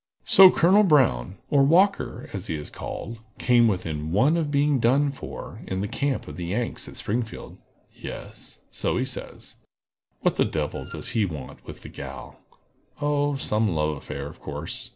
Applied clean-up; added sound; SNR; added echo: neural separator model SepFormer DNS4.